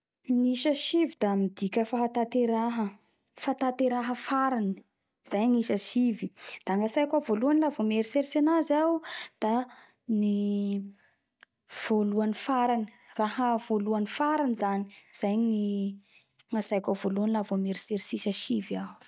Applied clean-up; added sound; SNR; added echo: none; none; none; none.